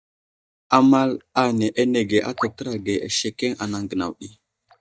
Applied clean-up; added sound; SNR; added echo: neural mask model DeepFilterNet 3.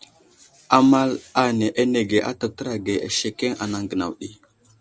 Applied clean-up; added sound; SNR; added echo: none; none; none; none.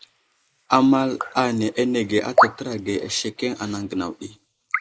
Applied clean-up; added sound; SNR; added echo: neural mask model Resemble Enhance denoiser.